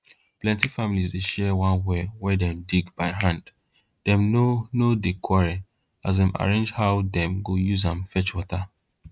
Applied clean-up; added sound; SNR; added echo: neural mask model RNNoise.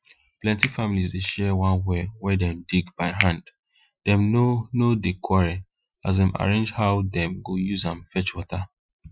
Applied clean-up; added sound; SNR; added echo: classical method Wiener filter.